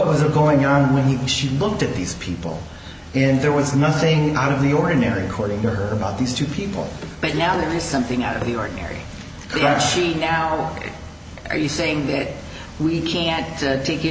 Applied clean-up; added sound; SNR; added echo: none; none; none; none.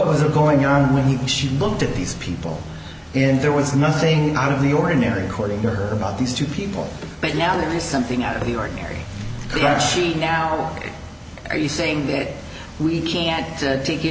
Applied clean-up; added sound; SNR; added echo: none; Vehicle; 14 dB; none.